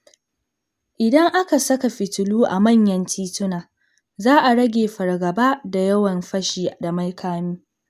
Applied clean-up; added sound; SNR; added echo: none; none; none; none.